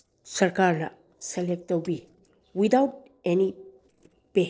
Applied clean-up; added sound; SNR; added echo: neural separator model SepFormer DNS4.